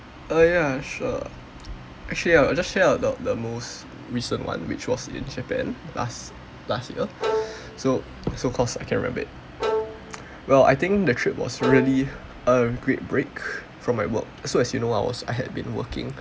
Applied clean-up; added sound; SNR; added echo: none; Bowed string instrument; 7 dB; none.